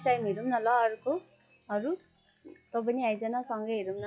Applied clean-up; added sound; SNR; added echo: classical method log-MMSE.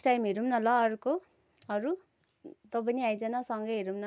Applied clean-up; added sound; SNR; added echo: none; none; none; none.